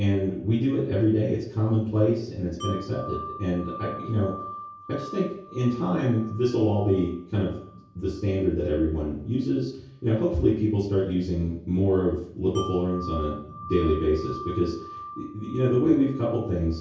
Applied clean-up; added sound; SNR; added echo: none; Wind chime; 17 dB; reverberation time 0.6 s.